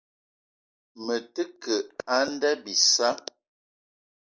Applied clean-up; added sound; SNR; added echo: neural mask model Resemble Enhance denoiser.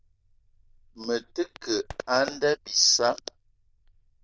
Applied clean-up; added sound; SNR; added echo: neural diffusion model UNIVERSE++.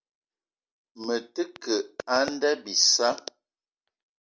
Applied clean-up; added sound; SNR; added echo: none; none; none; none.